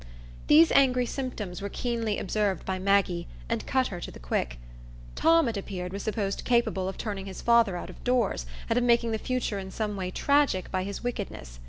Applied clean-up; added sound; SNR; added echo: none; none; none; none.